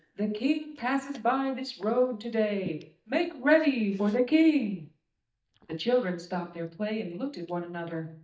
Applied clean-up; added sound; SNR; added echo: neural mask model DeepFilterNet 3.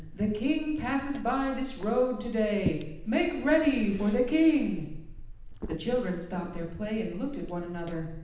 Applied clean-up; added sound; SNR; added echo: none; Liquid; 11 dB; reverberation time 0.9 s.